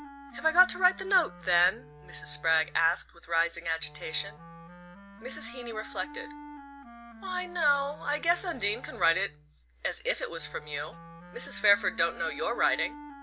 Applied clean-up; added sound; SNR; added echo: none; Wind instrument, woodwind instrument; 17 dB; none.